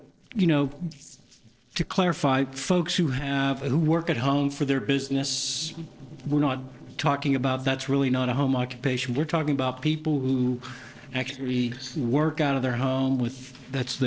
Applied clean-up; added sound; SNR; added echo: neural separator model SepFormer DNS4.